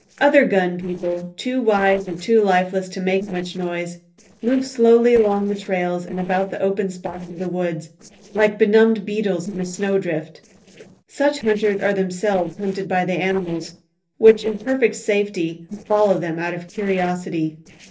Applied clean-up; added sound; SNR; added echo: neural separator model SepFormer DNS4.